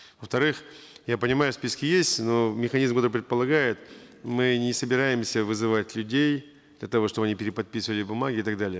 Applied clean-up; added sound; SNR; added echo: none; none; none; none.